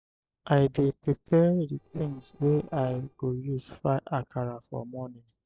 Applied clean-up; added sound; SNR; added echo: neural separator model SepFormer DNS4.